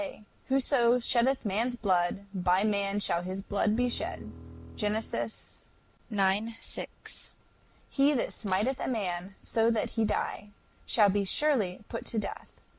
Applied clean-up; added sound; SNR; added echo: none; Bowed string instrument + Keys jangling; 16 dB; none.